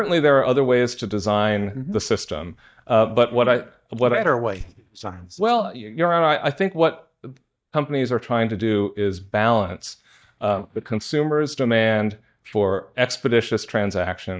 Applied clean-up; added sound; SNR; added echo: neural mask model DeepFilterNet 3.